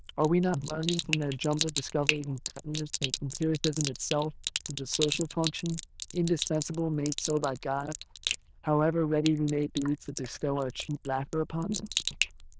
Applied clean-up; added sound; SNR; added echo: neural diffusion model UNIVERSE++.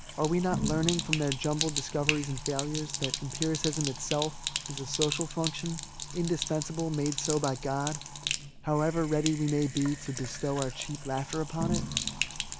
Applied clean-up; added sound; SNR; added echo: none; Sink (filling or washing); 4 dB; none.